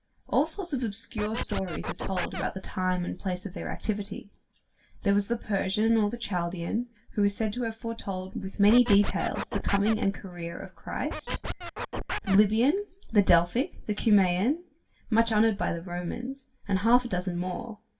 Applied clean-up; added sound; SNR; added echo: none; Scratching (performance technique); 6 dB; reverberation time 0.2 s.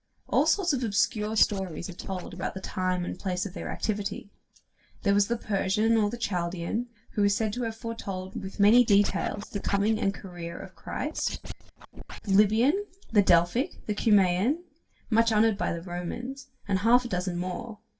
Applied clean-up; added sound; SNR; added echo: neural separator model SepFormer DNS4.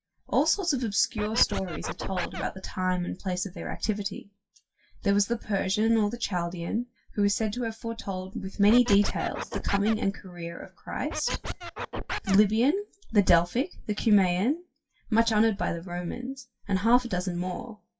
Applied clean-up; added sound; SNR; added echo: classical method WPE with log-MMSE.